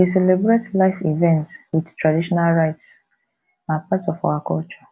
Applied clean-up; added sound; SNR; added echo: none; none; none; none.